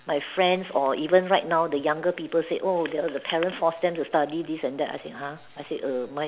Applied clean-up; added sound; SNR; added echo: none; none; none; none.